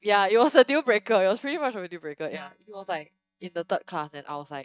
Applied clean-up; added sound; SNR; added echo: neural mask model DeepFilterNet 3.